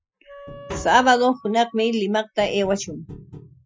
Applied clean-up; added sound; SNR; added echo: classical method Wiener filter.